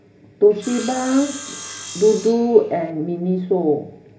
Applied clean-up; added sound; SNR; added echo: none; Sawing; 14 dB; reverberation time 0.3 s.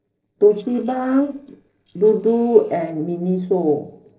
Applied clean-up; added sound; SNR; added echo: neural separator model SepFormer DNS4.